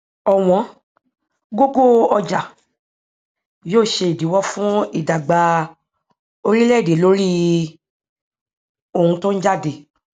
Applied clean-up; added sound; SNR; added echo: none; none; none; none.